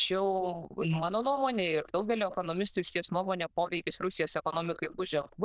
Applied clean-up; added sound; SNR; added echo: neural diffusion model UNIVERSE++.